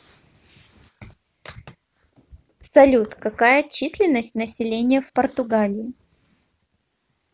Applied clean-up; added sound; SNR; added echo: none; none; none; none.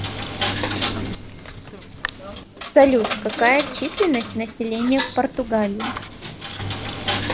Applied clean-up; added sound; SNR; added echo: none; Coin (dropping); 6 dB; none.